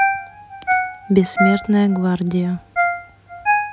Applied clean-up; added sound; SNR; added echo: none; Ringtone; 2 dB; none.